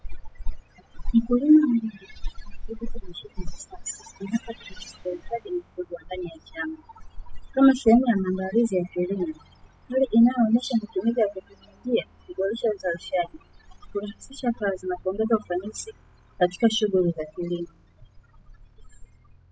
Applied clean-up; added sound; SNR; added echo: classical method spectral subtraction.